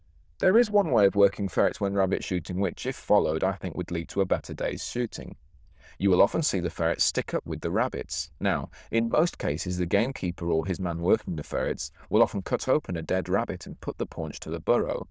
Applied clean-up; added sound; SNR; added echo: neural diffusion model UNIVERSE++.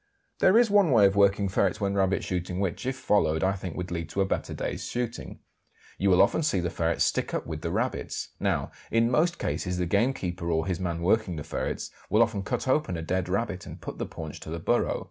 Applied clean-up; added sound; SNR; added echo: none; none; none; none.